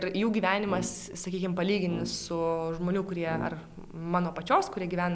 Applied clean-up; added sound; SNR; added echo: none; Brass instrument; 11 dB; none.